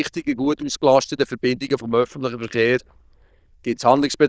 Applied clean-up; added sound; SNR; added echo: neural diffusion model UNIVERSE++.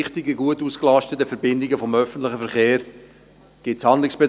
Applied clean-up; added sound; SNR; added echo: none; none; none; none.